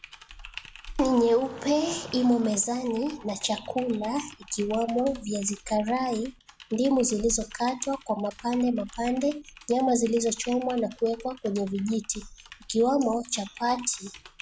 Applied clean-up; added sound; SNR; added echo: none; Typing; 19 dB; none.